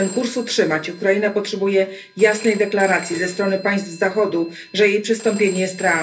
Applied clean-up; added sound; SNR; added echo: none; Telephone; 18 dB; reverberation time 0.3 s.